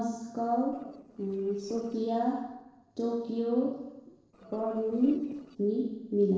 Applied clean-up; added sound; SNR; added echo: neural separator model SepFormer DNS4.